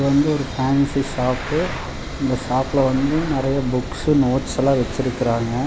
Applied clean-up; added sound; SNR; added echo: none; Sawing + Traffic noise, roadway noise; 13 dB; none.